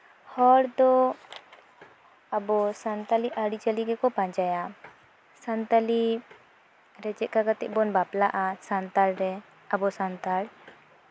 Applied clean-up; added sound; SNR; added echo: none; none; none; none.